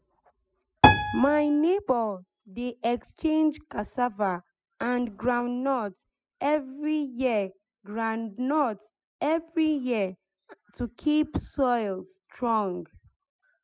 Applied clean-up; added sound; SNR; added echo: classical method spectral subtraction.